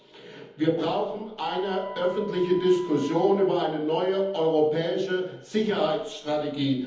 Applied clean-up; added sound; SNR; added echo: none; Wind instrument, woodwind instrument; 18 dB; reverberation time 1.3 s.